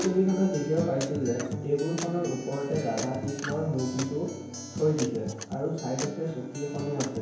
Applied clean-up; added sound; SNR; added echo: none; Acoustic guitar; 8 dB; reverberation time 1.0 s.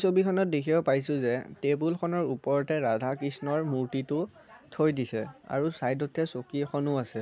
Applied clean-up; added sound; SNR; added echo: none; none; none; none.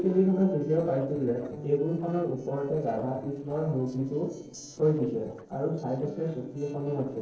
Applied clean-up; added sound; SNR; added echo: neural separator model SepFormer DNS4.